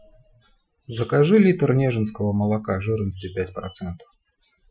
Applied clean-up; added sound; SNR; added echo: classical method Wiener filter.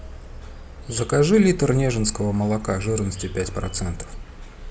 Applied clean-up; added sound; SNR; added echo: none; Insect; 18 dB; none.